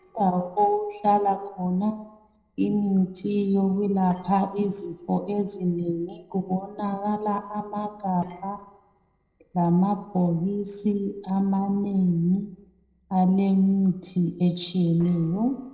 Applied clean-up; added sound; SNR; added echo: neural separator model SepFormer DNS4.